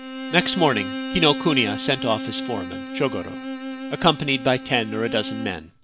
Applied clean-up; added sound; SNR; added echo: none; Bowed string instrument; 8 dB; none.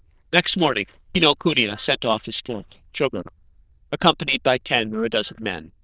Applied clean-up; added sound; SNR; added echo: neural diffusion model UNIVERSE++.